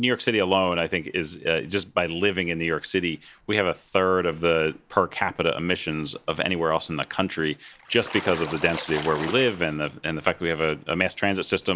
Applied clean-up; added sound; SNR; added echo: none; Splash, splatter; 11 dB; none.